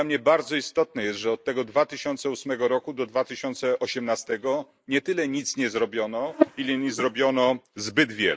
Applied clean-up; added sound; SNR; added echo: neural mask model Resemble Enhance denoiser.